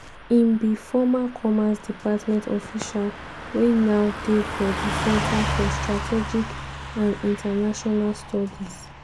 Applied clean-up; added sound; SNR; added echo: none; Car passing by / Truck; 8 dB; none.